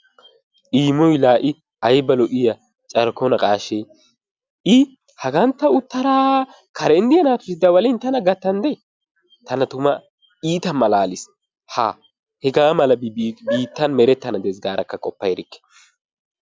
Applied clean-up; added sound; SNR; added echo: none; none; none; none.